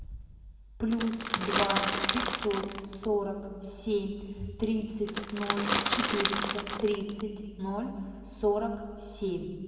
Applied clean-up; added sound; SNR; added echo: none; Crackle / Crushing; -2 dB; reverberation time 1.6 s.